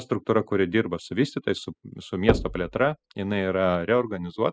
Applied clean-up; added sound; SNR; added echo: classical method spectral subtraction.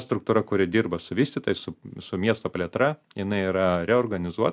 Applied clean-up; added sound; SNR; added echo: none; none; none; none.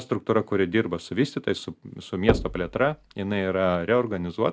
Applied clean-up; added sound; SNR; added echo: none; Knock; 6 dB; none.